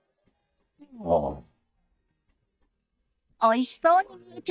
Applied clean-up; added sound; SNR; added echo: neural mask model DeepFilterNet 3.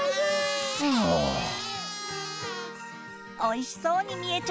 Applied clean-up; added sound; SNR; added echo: none; none; none; none.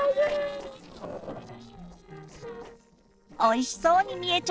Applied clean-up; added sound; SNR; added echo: neural separator model SepFormer DNS4.